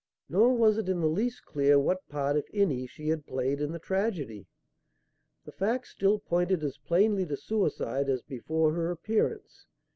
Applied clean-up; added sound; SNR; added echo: none; none; none; none.